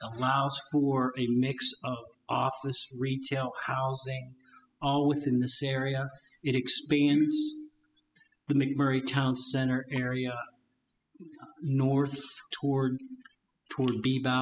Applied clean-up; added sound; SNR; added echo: classical method spectral subtraction.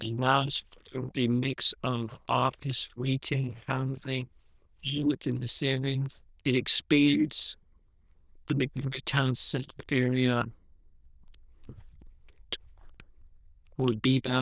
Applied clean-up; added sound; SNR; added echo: neural diffusion model UNIVERSE++.